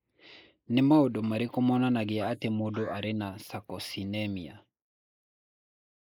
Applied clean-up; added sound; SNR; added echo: neural mask model Resemble Enhance denoiser.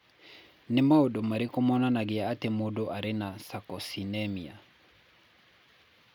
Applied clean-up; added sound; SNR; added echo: none; none; none; none.